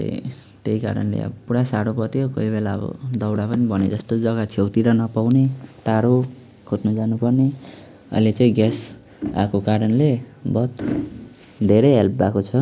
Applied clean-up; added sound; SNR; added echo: none; none; none; none.